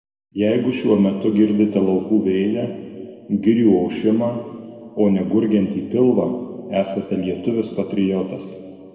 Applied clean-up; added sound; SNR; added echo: none; none; none; reverberation time 1.9 s.